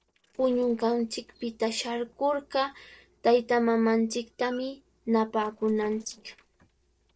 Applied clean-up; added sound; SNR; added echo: neural separator model SepFormer DNS4.